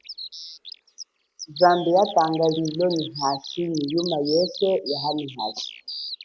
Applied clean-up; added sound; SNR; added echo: neural mask model Resemble Enhance denoiser.